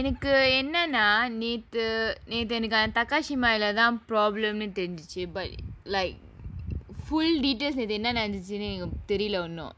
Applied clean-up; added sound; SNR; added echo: none; none; none; none.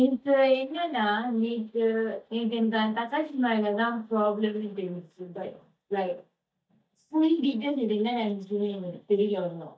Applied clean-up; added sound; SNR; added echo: neural mask model DeepFilterNet 3.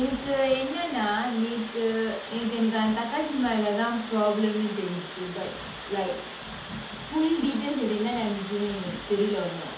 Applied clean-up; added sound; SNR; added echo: none; Water; 11 dB; reverberation time 0.6 s.